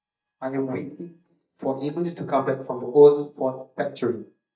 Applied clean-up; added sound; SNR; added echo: neural mask model DeepFilterNet 3.